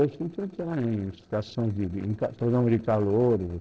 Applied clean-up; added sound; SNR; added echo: neural separator model SepFormer DNS4.